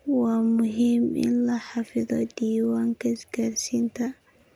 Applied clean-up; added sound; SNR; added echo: none; none; none; none.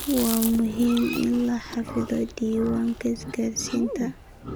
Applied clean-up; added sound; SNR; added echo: none; Livestock, farm animals, working animals + Chewing, mastication; 10 dB; none.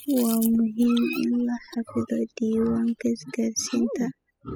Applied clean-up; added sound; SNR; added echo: classical method spectral subtraction.